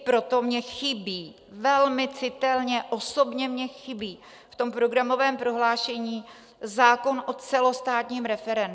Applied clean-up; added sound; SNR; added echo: none; none; none; none.